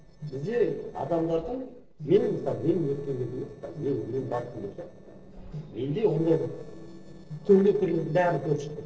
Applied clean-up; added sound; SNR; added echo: neural separator model SepFormer DNS4.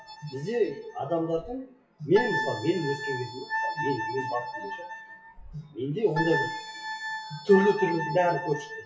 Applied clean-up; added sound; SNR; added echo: classical method WPE with log-MMSE.